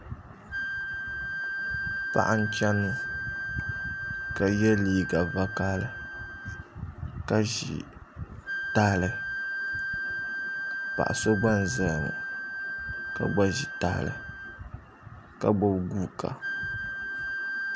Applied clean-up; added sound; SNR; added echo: none; Wind instrument, woodwind instrument; 5 dB; none.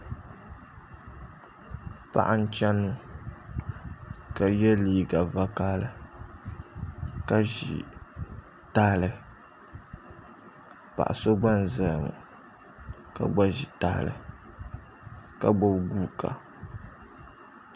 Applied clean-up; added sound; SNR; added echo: none; none; none; none.